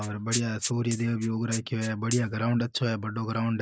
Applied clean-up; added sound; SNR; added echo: neural mask model RNNoise.